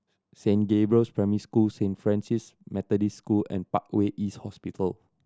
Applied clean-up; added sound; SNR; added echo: none; none; none; none.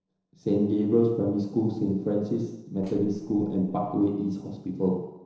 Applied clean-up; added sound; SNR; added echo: neural separator model SepFormer DNS4.